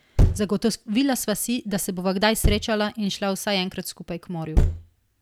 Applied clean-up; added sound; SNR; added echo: none; Thump, thud; 1 dB; none.